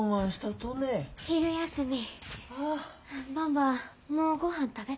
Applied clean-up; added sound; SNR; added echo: none; none; none; none.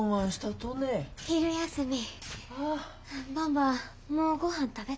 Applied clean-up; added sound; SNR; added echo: none; Bus; 20 dB; none.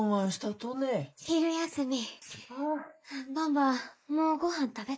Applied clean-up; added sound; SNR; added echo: neural mask model Resemble Enhance denoiser.